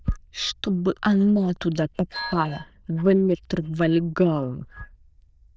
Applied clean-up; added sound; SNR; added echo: neural diffusion model UNIVERSE++.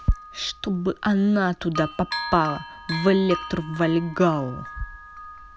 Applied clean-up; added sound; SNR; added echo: none; Bell; 12 dB; none.